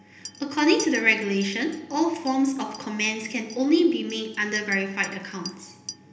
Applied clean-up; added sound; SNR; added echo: none; Chink, clink; 18 dB; reverberation time 0.8 s.